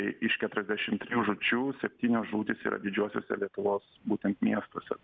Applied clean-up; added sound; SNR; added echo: none; none; none; none.